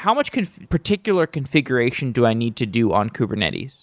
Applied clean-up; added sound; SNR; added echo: none; none; none; none.